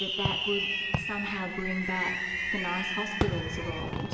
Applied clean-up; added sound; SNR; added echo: none; Fireworks; -3 dB; reverberation time 2.6 s.